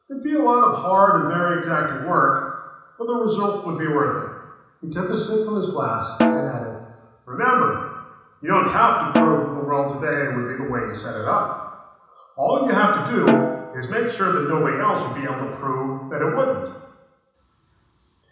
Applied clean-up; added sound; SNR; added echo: none; Snare drum; 3 dB; reverberation time 1.1 s.